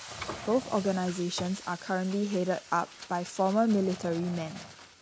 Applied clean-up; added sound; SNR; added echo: none; Growling + Frying (food); 14 dB; none.